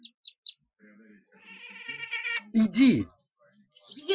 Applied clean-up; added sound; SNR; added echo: classical method Wiener filter.